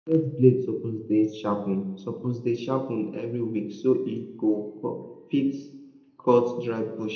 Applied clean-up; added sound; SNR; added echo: none; none; none; reverberation time 0.7 s.